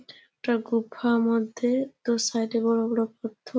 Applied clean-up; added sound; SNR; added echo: none; none; none; none.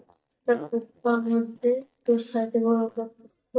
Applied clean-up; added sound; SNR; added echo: neural mask model DeepFilterNet 3.